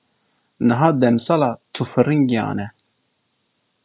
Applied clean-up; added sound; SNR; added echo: none; none; none; none.